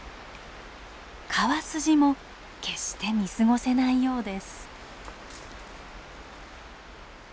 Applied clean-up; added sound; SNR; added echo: none; none; none; none.